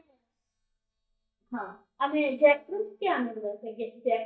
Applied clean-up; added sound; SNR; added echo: neural mask model DeepFilterNet 3.